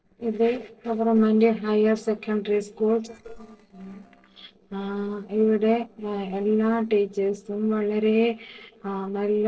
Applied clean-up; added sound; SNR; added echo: neural separator model SepFormer DNS4.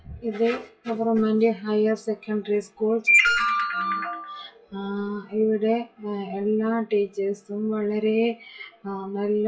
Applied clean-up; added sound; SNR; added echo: classical method WPE with log-MMSE.